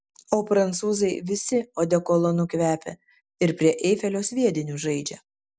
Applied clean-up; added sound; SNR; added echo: none; none; none; none.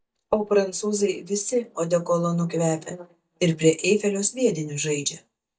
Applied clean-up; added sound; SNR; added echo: neural mask model DeepFilterNet 3.